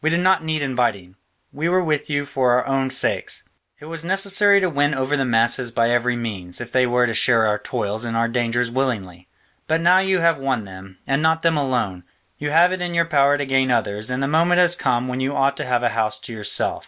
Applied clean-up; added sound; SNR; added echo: none; none; none; none.